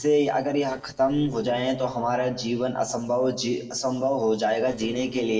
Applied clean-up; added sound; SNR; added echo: neural separator model SepFormer DNS4.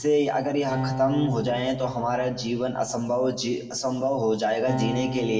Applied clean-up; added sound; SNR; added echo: none; Acoustic guitar; 9 dB; reverberation time 1.0 s.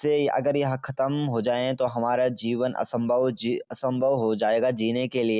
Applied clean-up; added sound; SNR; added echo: none; none; none; none.